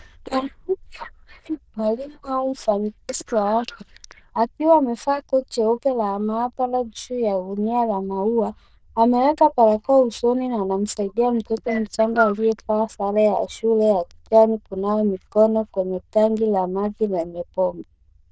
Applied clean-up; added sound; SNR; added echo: neural diffusion model UNIVERSE++.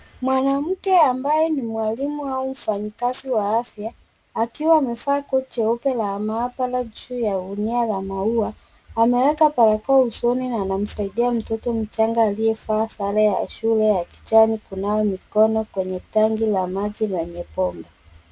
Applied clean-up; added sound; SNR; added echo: none; none; none; none.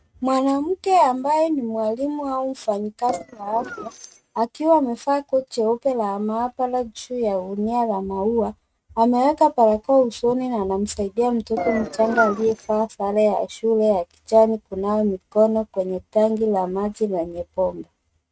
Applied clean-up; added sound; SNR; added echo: neural mask model RNNoise.